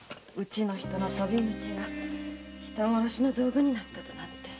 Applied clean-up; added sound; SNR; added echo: none; none; none; none.